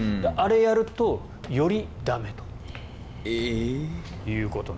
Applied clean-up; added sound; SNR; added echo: none; Walk, footsteps; 11 dB; none.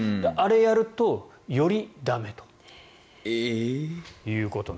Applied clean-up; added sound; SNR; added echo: none; none; none; none.